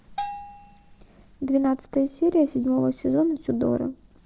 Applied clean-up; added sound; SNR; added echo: neural separator model SepFormer DNS4.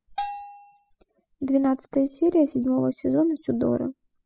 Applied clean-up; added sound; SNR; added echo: classical method spectral subtraction.